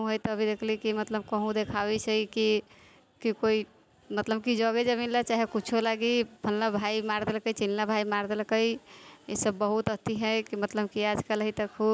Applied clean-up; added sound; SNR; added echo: none; none; none; none.